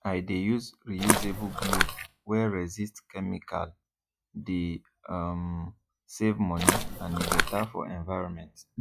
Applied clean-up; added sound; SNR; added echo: classical method log-MMSE.